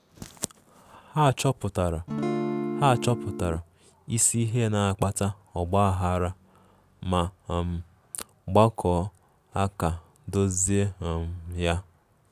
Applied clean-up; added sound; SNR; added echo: none; Acoustic guitar / Strum; 3 dB; none.